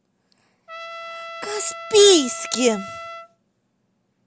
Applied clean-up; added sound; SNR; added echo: none; Trumpet; 13 dB; none.